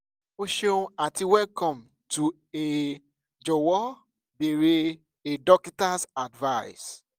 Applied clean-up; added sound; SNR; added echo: none; none; none; none.